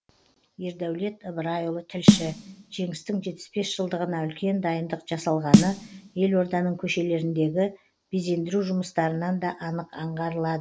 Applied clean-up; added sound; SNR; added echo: none; Snare drum; -2 dB; none.